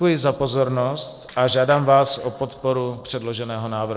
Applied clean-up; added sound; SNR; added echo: neural separator model SepFormer DNS4.